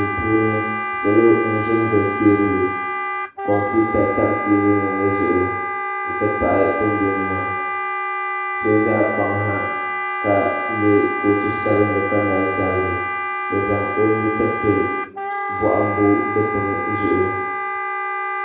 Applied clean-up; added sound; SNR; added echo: none; Wind instrument, woodwind instrument; 3 dB; reverberation time 1.0 s.